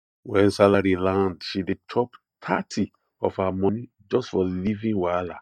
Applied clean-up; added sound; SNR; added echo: neural mask model DeepFilterNet 3.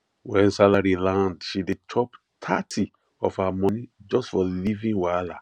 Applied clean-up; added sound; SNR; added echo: none; none; none; none.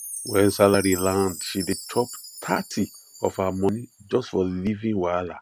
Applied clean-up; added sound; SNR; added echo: none; Chime; 14 dB; none.